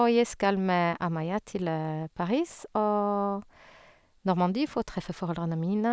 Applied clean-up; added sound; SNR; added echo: none; none; none; none.